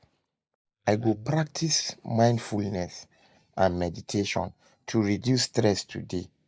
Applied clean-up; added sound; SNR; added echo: neural mask model DeepFilterNet 3.